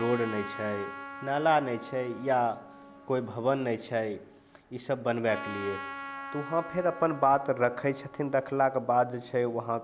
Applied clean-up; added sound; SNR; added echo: none; Trumpet; 14 dB; none.